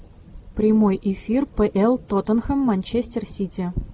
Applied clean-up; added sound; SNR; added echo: none; none; none; none.